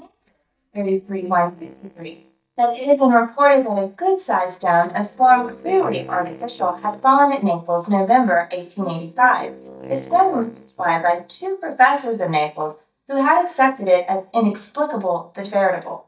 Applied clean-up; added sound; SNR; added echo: neural mask model DeepFilterNet 3.